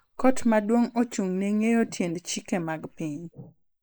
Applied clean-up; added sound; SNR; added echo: neural mask model Resemble Enhance denoiser.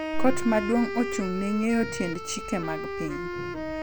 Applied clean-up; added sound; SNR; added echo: none; Wind instrument, woodwind instrument; 7 dB; none.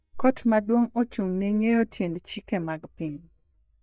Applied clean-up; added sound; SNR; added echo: neural mask model DeepFilterNet 3.